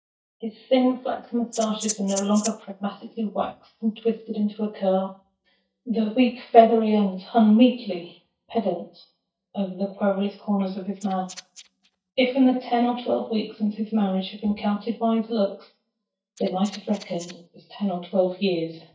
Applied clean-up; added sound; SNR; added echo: neural mask model DeepFilterNet 3.